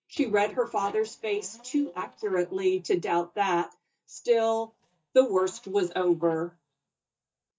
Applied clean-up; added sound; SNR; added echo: neural mask model DeepFilterNet 3.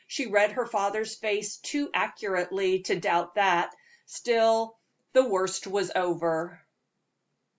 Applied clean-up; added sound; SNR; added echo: none; none; none; none.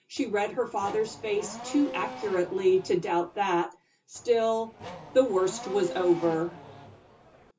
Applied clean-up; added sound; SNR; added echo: none; Race car, auto racing / Accelerating, revving, vroom; 15 dB; reverberation time 0.2 s.